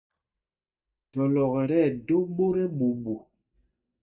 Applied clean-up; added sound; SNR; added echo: neural mask model DeepFilterNet 3.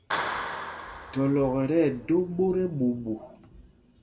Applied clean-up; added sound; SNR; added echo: none; Clapping; 10 dB; reverberation time 0.7 s.